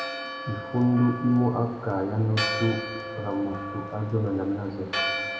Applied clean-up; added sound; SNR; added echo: none; Church bell; 7 dB; reverberation time 1.9 s.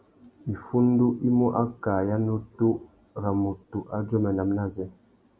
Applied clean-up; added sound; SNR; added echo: none; none; none; none.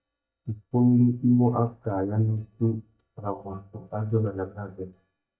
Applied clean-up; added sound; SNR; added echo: neural mask model DeepFilterNet 3.